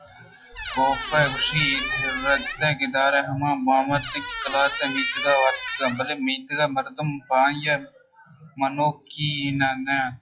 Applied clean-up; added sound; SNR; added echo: classical method WPE with log-MMSE.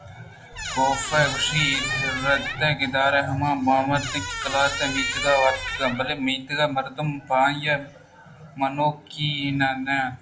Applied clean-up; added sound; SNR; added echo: none; Squeak; 5 dB; reverberation time 0.3 s.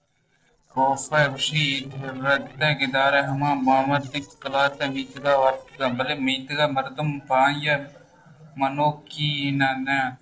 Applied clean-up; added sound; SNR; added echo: neural separator model SepFormer DNS4.